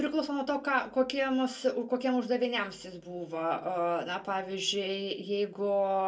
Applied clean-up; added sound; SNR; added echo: none; none; none; reverberation time 0.2 s.